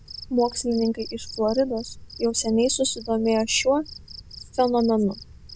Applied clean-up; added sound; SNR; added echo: none; Cricket; 17 dB; none.